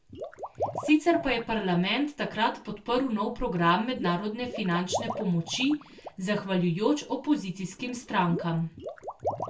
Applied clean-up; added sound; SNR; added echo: none; Water / Liquid; 11 dB; reverberation time 0.2 s.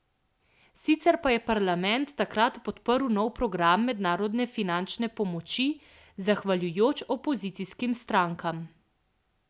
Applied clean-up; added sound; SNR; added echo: none; none; none; none.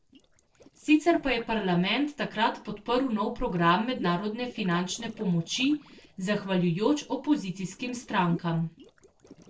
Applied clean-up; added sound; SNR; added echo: neural separator model SepFormer DNS4.